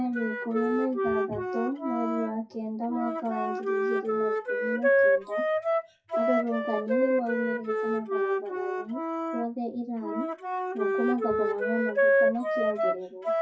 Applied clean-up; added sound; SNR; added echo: classical method WPE with log-MMSE.